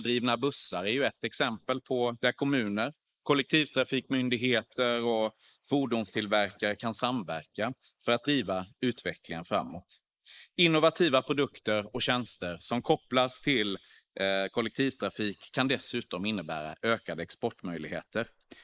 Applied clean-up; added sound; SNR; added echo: neural mask model Resemble Enhance denoiser.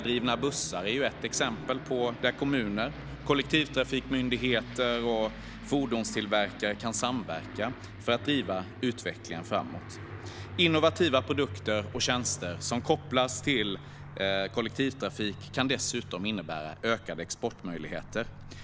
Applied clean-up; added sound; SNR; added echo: none; Aircraft; 12 dB; none.